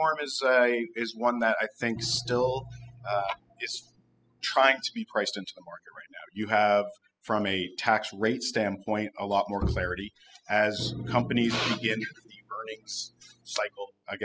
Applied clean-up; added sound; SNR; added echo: classical method spectral subtraction.